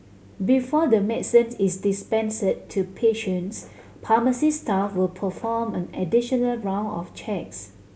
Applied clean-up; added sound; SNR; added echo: none; none; none; none.